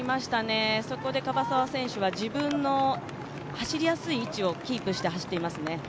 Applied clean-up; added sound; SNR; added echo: none; none; none; none.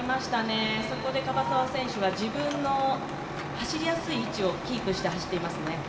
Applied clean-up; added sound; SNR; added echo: none; Truck; 9 dB; reverberation time 2.2 s.